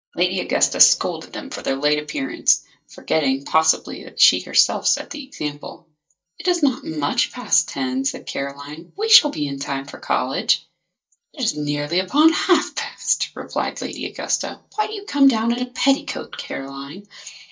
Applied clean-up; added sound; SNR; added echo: neural mask model DeepFilterNet 3.